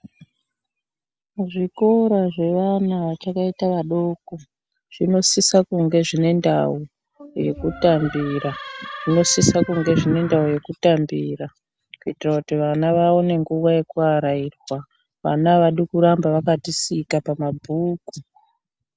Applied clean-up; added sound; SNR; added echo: none; Door; 15 dB; none.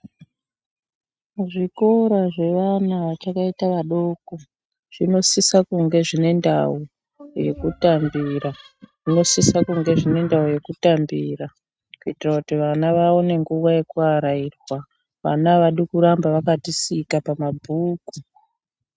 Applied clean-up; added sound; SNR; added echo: neural mask model RNNoise.